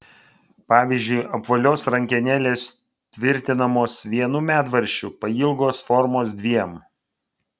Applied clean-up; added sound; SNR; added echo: none; none; none; none.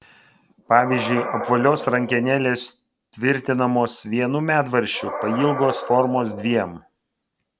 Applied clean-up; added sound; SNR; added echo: none; Animal; 11 dB; none.